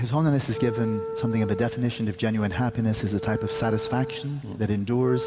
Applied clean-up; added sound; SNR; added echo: none; Wind instrument, woodwind instrument; 9 dB; none.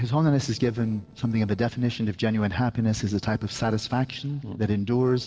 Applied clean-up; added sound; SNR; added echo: neural separator model SepFormer DNS4.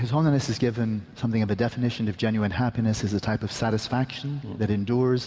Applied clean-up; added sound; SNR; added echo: none; none; none; none.